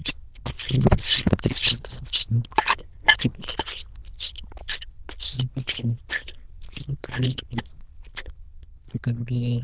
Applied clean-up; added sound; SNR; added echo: neural diffusion model UNIVERSE++.